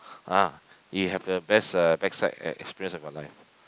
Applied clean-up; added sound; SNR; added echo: none; none; none; none.